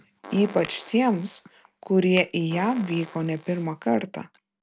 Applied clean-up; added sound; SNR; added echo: none; Fart + Tap / Glass; 19 dB; none.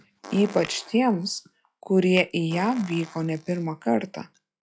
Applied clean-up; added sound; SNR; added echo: classical method log-MMSE.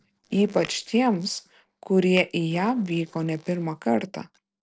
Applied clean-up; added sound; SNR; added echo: neural separator model SepFormer DNS4.